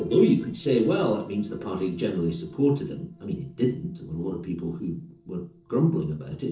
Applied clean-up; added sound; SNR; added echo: neural separator model SepFormer DNS4.